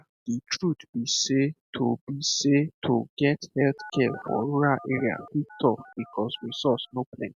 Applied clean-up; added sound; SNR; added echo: none; Telephone; 19 dB; none.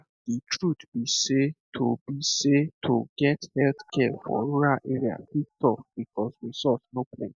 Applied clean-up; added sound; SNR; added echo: neural mask model DeepFilterNet 3.